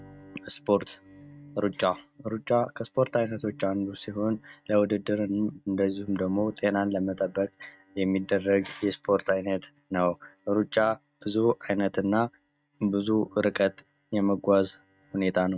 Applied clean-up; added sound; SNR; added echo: neural mask model RNNoise.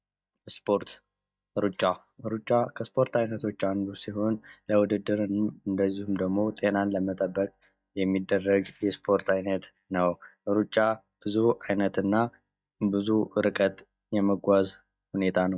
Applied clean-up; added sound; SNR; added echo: neural mask model DeepFilterNet 3.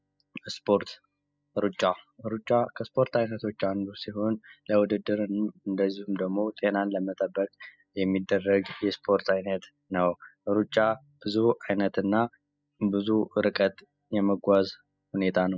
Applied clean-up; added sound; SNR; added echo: classical method spectral subtraction.